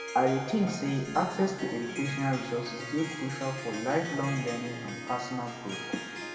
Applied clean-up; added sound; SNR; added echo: none; Harp; 10 dB; reverberation time 2.0 s.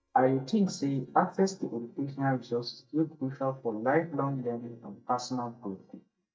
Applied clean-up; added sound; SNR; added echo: neural mask model DeepFilterNet 3.